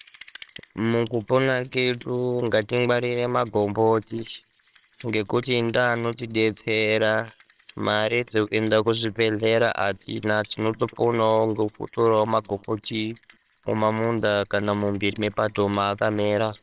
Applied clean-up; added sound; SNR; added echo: neural separator model SepFormer WHAMR!.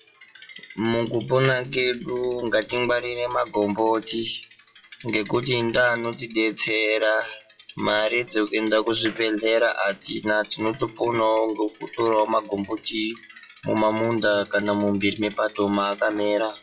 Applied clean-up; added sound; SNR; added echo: classical method WPE with log-MMSE.